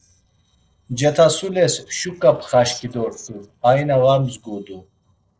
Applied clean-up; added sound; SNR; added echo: neural separator model SepFormer DNS4.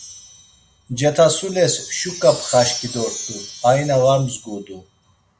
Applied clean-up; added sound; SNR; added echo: none; Wind chime; 13 dB; none.